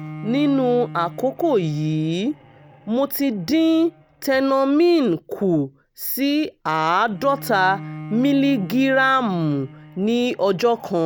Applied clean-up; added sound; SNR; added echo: none; Bowed string instrument; 18 dB; none.